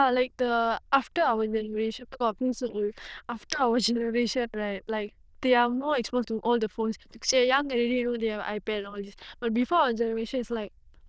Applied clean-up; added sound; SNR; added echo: neural diffusion model UNIVERSE++.